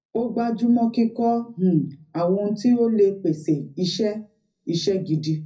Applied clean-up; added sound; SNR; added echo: none; none; none; reverberation time 0.4 s.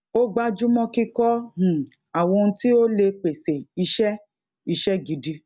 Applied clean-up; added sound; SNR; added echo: none; none; none; none.